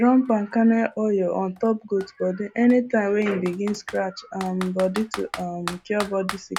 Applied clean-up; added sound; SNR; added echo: none; Computer keyboard; 16 dB; none.